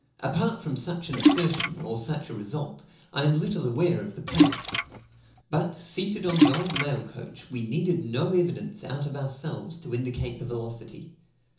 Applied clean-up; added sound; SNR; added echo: none; Splash, splatter; -3 dB; reverberation time 0.7 s.